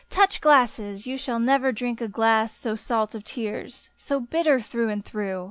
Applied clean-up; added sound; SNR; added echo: none; none; none; none.